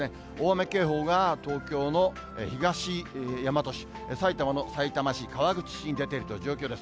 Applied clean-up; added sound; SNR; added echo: none; none; none; none.